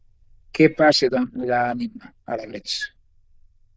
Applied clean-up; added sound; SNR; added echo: neural diffusion model UNIVERSE++.